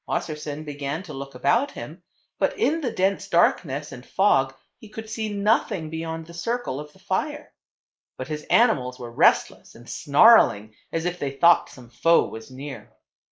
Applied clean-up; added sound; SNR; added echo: neural mask model Resemble Enhance denoiser.